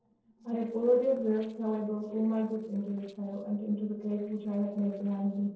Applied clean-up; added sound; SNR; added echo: neural separator model SepFormer DNS4.